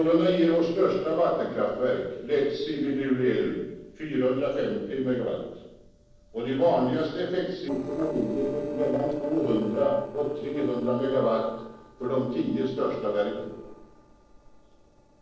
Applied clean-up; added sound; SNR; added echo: neural separator model SepFormer DNS4.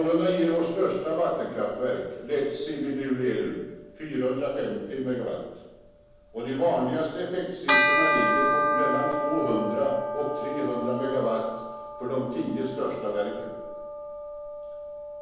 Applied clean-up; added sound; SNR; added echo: none; Bell; 2 dB; reverberation time 1.1 s.